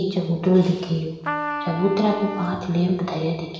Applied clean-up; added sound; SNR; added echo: none; Trumpet; 8 dB; reverberation time 0.9 s.